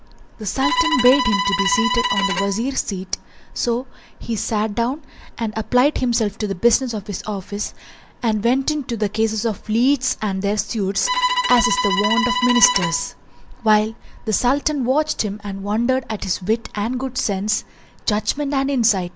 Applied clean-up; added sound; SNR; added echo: none; Bowed string instrument; 2 dB; none.